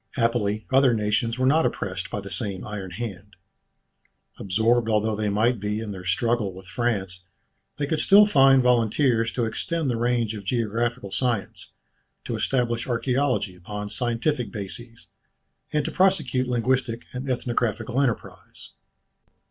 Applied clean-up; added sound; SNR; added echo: none; none; none; none.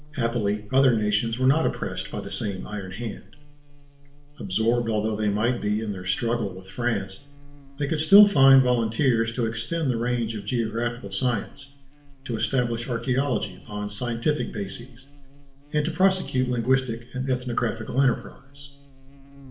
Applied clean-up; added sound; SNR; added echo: none; Buzz; 17 dB; reverberation time 0.5 s.